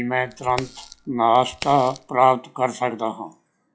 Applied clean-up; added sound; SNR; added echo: classical method log-MMSE.